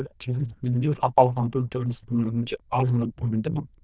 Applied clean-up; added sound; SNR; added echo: neural diffusion model UNIVERSE++.